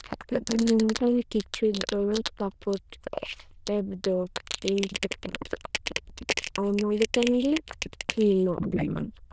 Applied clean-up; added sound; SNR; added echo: neural diffusion model UNIVERSE++.